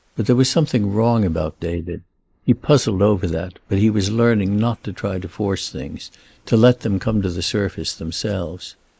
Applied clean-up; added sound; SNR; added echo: neural mask model Resemble Enhance denoiser.